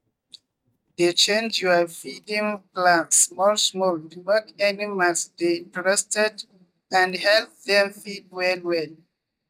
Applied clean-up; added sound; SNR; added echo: neural mask model DeepFilterNet 3.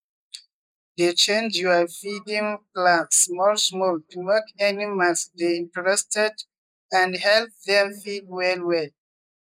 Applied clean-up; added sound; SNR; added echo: neural mask model Resemble Enhance denoiser.